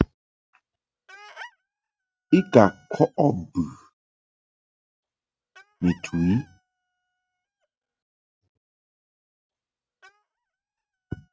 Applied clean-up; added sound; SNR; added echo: neural mask model RNNoise.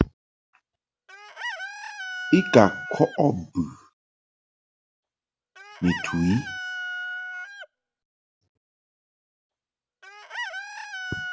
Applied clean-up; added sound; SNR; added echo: none; Chicken, rooster; 10 dB; none.